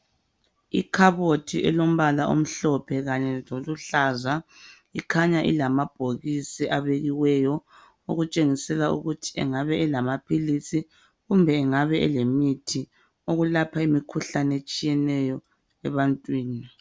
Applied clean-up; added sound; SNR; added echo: none; none; none; none.